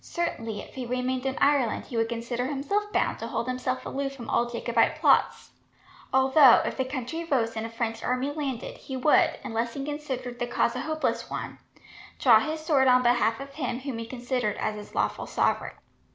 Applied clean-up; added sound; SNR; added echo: none; none; none; none.